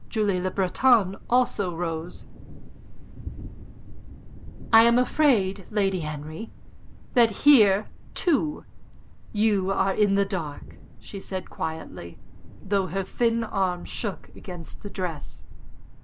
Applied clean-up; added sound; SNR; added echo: none; Thunder; 9 dB; none.